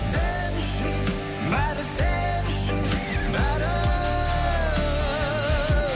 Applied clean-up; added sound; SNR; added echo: none; Organ; 18 dB; none.